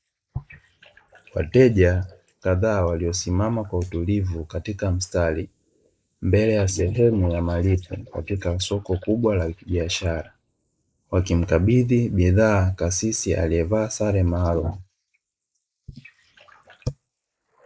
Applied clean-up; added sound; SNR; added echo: neural mask model Resemble Enhance denoiser.